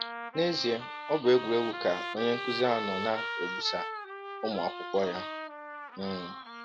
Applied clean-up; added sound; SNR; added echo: none; Trumpet; 7 dB; none.